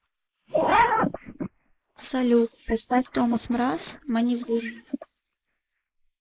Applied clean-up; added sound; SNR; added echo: neural mask model Resemble Enhance denoiser.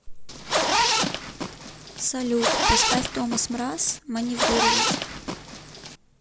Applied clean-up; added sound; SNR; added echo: none; Zipper (clothing); -4 dB; none.